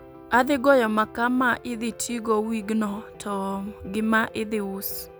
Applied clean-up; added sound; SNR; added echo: none; Piano; 19 dB; none.